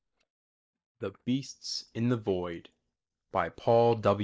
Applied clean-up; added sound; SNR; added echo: neural mask model DeepFilterNet 3.